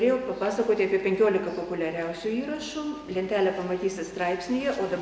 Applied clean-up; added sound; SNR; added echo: none; none; none; none.